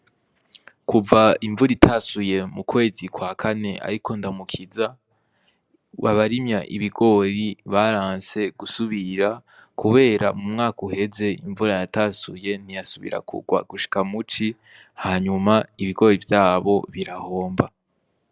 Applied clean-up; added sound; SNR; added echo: none; none; none; none.